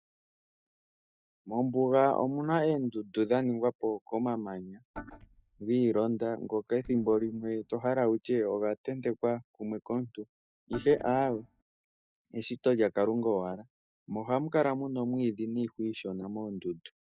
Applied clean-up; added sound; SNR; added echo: neural mask model DeepFilterNet 3.